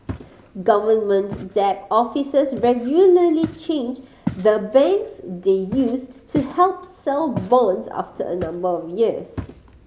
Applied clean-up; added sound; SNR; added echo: none; Walk, footsteps; 16 dB; none.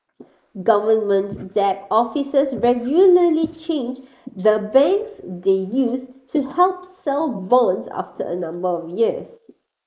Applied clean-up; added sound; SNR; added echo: neural mask model Resemble Enhance denoiser.